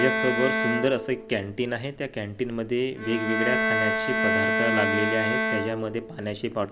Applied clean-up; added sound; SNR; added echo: none; Bowed string instrument; 0 dB; none.